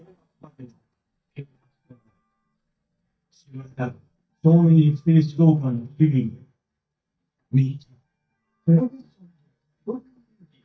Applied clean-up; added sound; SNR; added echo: neural mask model DeepFilterNet 3.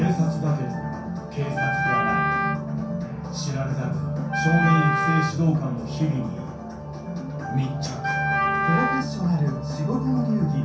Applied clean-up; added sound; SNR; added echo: none; Wind instrument, woodwind instrument; 0 dB; reverberation time 0.6 s.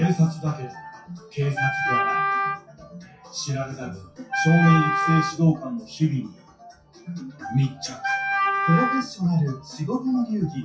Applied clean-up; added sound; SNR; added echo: classical method WPE with log-MMSE.